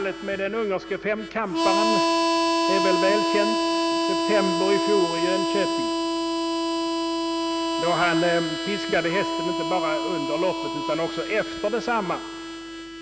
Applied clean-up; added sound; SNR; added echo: none; Harmonica; -2 dB; none.